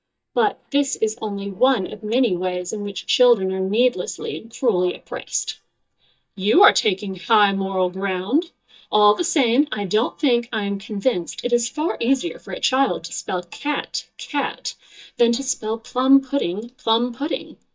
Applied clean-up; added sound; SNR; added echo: neural mask model DeepFilterNet 3.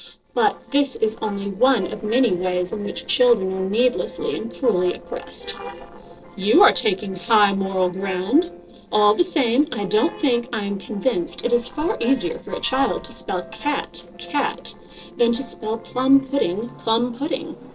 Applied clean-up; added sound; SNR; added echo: neural separator model SepFormer DNS4.